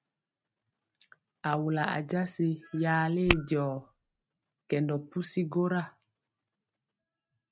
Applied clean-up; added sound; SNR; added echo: neural mask model RNNoise.